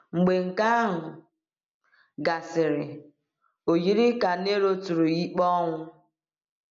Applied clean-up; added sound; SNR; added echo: none; none; none; none.